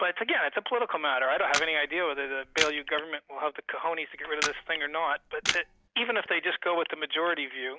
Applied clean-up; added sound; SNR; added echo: none; Camera; 6 dB; none.